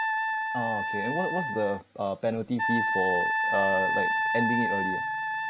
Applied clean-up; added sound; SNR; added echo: none; Wind instrument, woodwind instrument; -3 dB; none.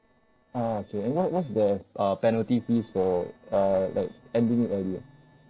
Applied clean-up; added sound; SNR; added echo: neural separator model SepFormer DNS4.